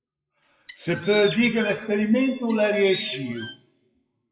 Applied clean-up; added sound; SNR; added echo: classical method WPE with log-MMSE.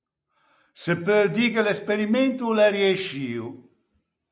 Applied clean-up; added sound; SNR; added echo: none; none; none; none.